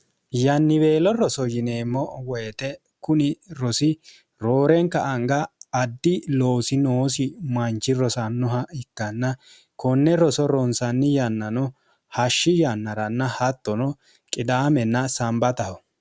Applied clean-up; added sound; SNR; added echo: none; none; none; none.